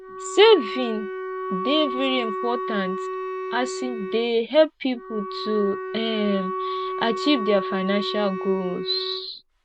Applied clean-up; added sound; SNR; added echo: none; Wind instrument, woodwind instrument; 6 dB; none.